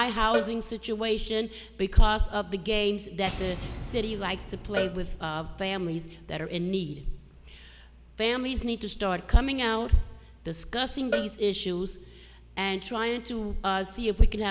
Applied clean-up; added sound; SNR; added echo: none; Shatter / Boom + Cowbell; 11 dB; none.